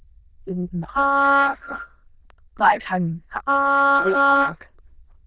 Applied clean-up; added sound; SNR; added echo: neural diffusion model UNIVERSE++.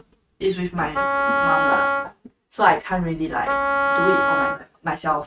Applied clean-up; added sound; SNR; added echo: neural mask model RNNoise.